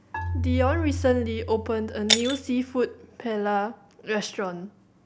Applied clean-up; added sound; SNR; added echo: none; Marimba, xylophone + Shatter; 3 dB; none.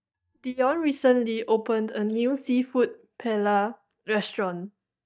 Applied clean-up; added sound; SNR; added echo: neural mask model DeepFilterNet 3.